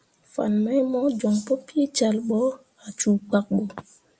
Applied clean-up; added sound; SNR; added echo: none; none; none; none.